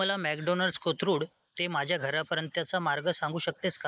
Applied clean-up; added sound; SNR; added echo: neural mask model Resemble Enhance denoiser.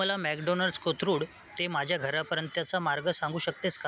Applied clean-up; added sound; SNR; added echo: none; none; none; none.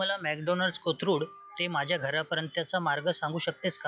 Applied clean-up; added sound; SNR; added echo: classical method log-MMSE.